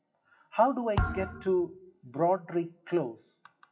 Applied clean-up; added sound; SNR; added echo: classical method WPE with log-MMSE.